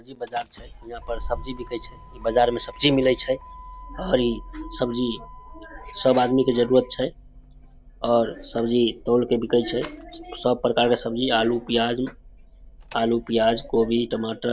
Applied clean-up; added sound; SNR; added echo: none; Rattle + Motor vehicle (road); 17 dB; none.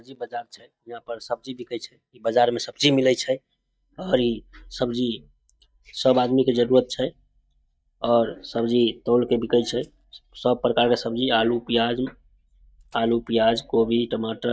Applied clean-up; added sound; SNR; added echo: neural mask model DeepFilterNet 3.